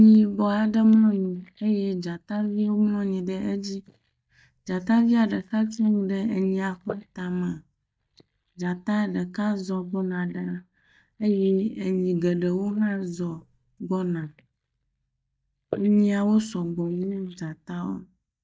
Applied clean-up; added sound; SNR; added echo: neural mask model DeepFilterNet 3.